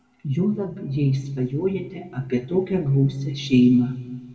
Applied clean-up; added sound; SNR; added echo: none; none; none; reverberation time 1.2 s.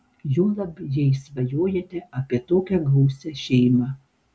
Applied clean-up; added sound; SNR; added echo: none; none; none; none.